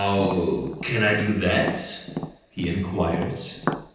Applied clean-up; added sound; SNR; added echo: none; Tap; 9 dB; reverberation time 0.9 s.